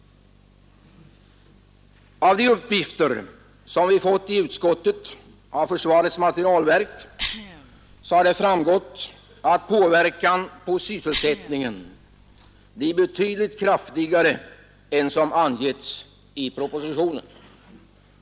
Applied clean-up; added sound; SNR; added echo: none; Cough; 14 dB; none.